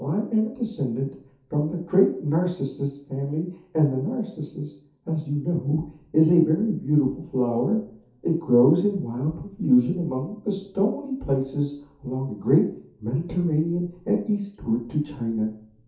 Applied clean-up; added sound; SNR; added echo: none; none; none; reverberation time 0.5 s.